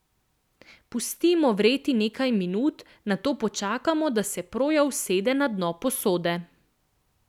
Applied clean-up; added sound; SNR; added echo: none; none; none; none.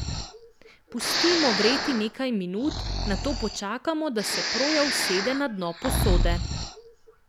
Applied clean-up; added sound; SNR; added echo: none; Breathing; 0 dB; none.